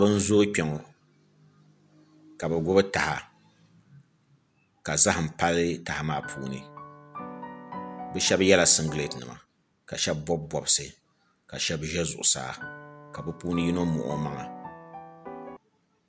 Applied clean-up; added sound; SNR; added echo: none; Piano; 12 dB; none.